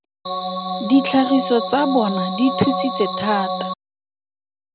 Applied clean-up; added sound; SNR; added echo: none; Organ; 3 dB; none.